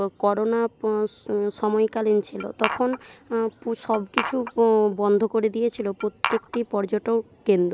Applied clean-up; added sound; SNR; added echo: none; Glass; 8 dB; none.